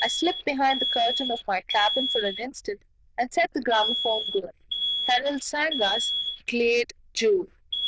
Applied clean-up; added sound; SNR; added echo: neural diffusion model UNIVERSE++.